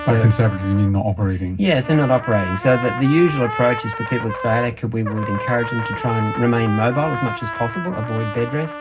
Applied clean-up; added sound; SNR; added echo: none; Trumpet; 9 dB; reverberation time 0.4 s.